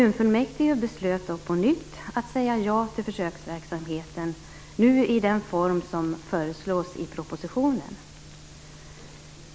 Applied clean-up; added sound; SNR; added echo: none; none; none; none.